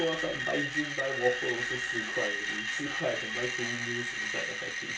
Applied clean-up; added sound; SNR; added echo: none; Screech; -1 dB; reverberation time 0.3 s.